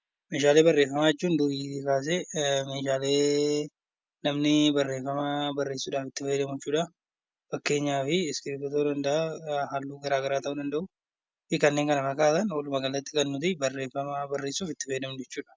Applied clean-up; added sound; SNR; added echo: none; none; none; none.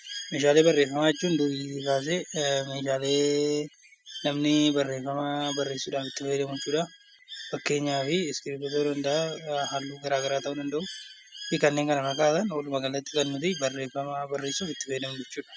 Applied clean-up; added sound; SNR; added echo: none; Bird; 14 dB; none.